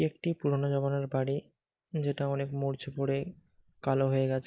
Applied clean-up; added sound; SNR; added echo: neural mask model Resemble Enhance denoiser.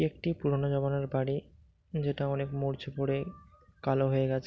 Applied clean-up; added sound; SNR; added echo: none; none; none; none.